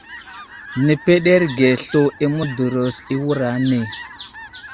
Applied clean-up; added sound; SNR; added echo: none; Fowl; 17 dB; none.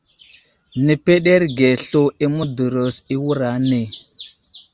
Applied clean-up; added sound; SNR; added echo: none; none; none; none.